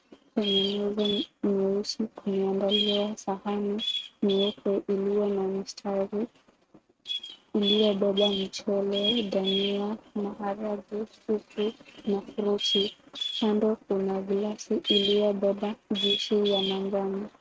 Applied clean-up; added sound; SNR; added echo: neural mask model RNNoise.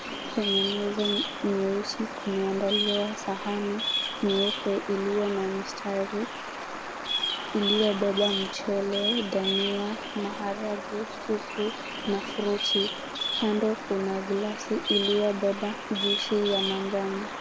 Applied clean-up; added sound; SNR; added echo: none; Bird vocalization, bird call, bird song; 3 dB; none.